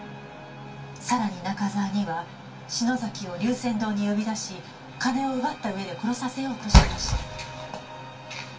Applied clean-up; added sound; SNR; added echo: none; none; none; reverberation time 0.2 s.